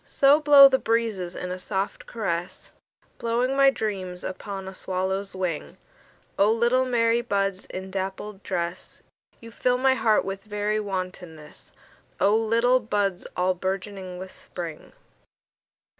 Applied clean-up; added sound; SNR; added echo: none; none; none; none.